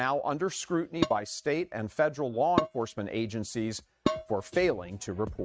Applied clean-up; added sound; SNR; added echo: neural mask model RNNoise.